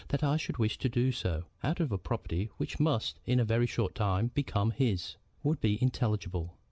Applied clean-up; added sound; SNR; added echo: none; none; none; none.